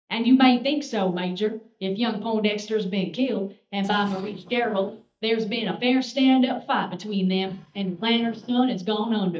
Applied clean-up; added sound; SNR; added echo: neural mask model DeepFilterNet 3.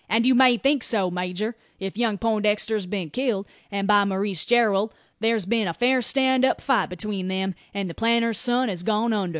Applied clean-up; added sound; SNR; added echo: none; none; none; none.